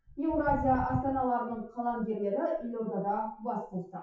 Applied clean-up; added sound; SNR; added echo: classical method WPE with log-MMSE.